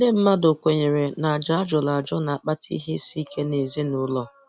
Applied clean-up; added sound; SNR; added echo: none; none; none; none.